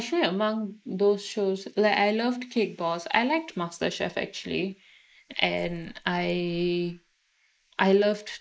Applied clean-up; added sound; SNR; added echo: neural mask model Resemble Enhance denoiser.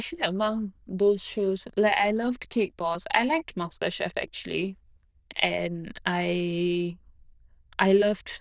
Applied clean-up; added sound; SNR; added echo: neural diffusion model UNIVERSE++.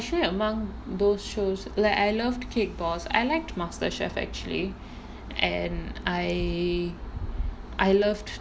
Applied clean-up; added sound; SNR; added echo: none; none; none; none.